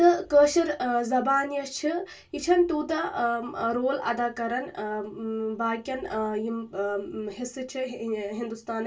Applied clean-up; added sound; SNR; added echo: none; none; none; reverberation time 0.1 s.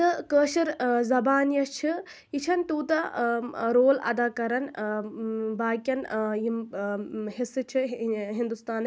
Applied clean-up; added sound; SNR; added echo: none; none; none; none.